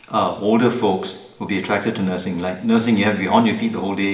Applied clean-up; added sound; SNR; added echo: none; none; none; reverberation time 0.8 s.